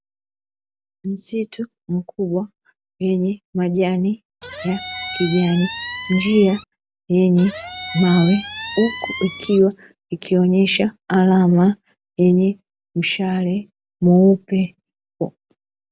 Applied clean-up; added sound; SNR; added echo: none; Squeak; 8 dB; none.